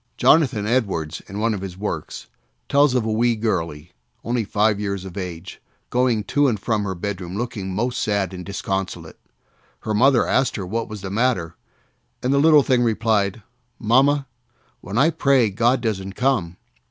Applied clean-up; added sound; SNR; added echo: none; none; none; none.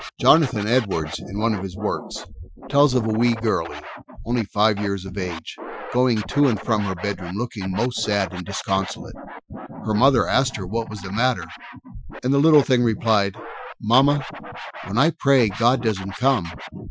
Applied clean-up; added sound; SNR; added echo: classical method Wiener filter.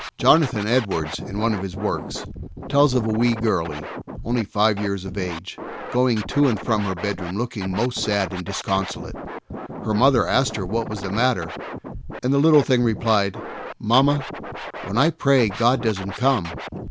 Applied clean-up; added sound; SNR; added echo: none; Scratching (performance technique); 11 dB; none.